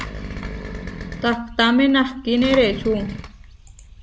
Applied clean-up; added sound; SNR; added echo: none; Engine; 11 dB; none.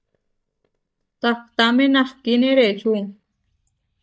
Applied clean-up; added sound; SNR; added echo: neural mask model DeepFilterNet 3.